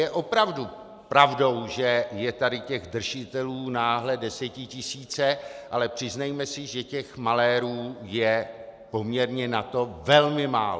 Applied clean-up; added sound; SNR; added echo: none; none; none; none.